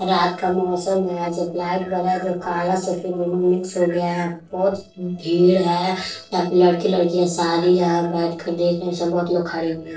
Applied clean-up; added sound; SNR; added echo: neural separator model SepFormer DNS4.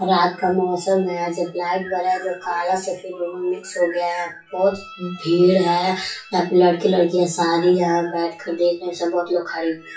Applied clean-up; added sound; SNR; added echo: classical method WPE with log-MMSE.